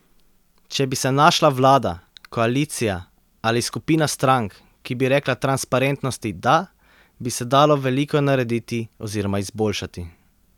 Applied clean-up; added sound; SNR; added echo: none; none; none; none.